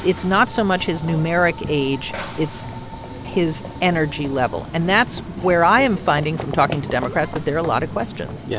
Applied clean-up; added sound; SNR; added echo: none; Run / Train; 11 dB; none.